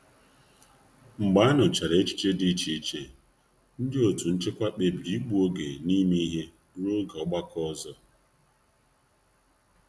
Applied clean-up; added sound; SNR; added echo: none; none; none; none.